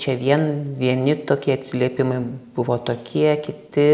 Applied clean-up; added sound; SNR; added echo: none; none; none; none.